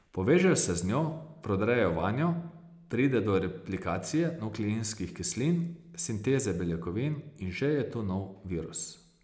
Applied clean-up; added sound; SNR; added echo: none; none; none; none.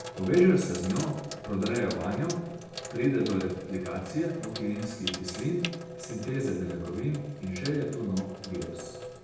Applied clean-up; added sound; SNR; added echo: none; Sink (filling or washing); 11 dB; reverberation time 0.8 s.